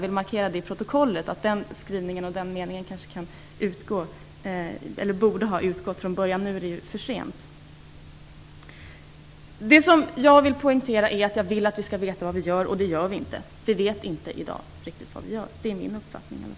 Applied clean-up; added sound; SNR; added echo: none; none; none; none.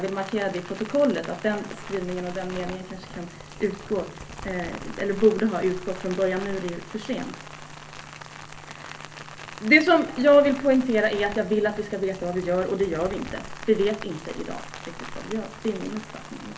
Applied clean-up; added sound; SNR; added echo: none; Rain; 14 dB; reverberation time 0.3 s.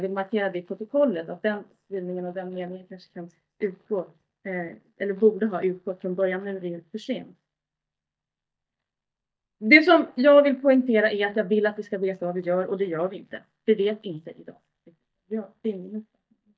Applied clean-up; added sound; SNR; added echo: neural mask model DeepFilterNet 3.